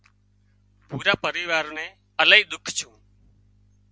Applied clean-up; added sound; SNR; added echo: none; none; none; none.